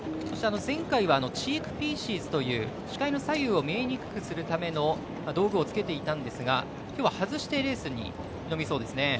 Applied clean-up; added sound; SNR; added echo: none; Tabla; 14 dB; none.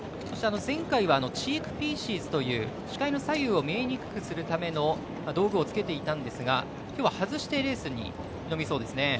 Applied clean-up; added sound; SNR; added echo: none; none; none; none.